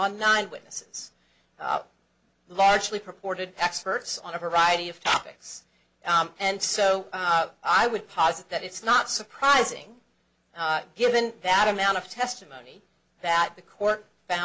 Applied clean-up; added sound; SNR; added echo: none; none; none; none.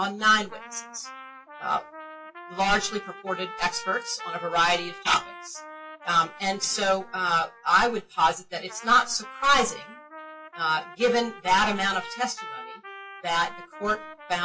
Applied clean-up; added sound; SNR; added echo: classical method WPE with log-MMSE.